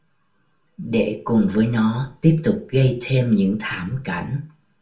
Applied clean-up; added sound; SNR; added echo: none; none; none; reverberation time 0.3 s.